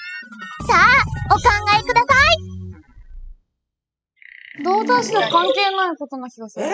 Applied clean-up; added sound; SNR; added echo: classical method spectral subtraction.